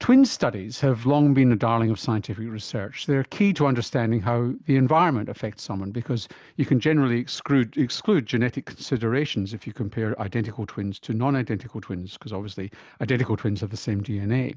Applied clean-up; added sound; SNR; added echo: none; none; none; none.